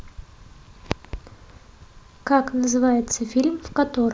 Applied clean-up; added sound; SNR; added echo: none; none; none; none.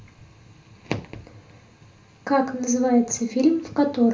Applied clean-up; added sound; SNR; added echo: none; none; none; reverberation time 0.3 s.